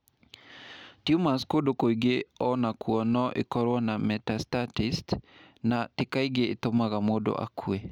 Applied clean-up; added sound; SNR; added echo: none; none; none; none.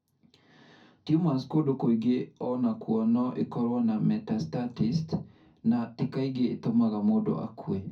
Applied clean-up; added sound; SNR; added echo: none; none; none; reverberation time 0.3 s.